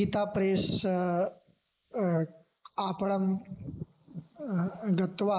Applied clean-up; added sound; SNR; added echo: neural mask model Resemble Enhance denoiser.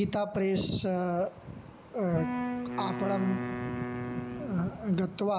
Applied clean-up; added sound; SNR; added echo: none; Wind instrument, woodwind instrument; 5 dB; none.